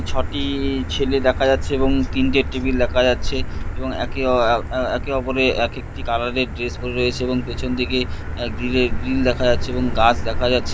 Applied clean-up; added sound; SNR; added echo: none; Motor vehicle (road); 3 dB; none.